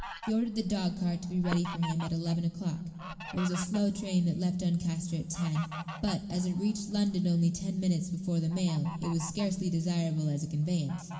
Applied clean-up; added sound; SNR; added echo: none; Fowl; 16 dB; reverberation time 2.0 s.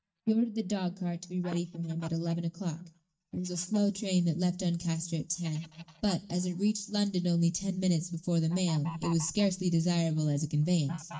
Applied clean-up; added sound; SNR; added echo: neural mask model DeepFilterNet 3.